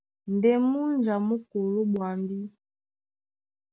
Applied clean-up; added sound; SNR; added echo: none; none; none; none.